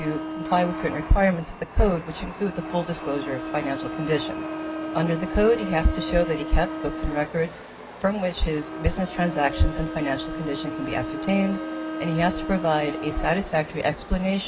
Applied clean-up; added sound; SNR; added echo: none; Bowed string instrument + Chatter / Subway, metro, underground; 8 dB; none.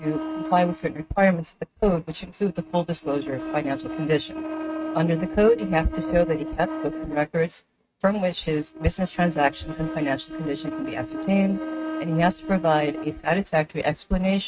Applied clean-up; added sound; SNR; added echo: neural mask model RNNoise.